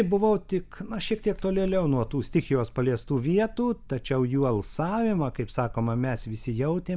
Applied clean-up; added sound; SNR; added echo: none; none; none; none.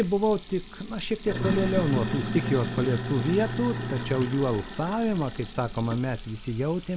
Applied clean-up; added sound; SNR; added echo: none; Sink (filling or washing); 6 dB; none.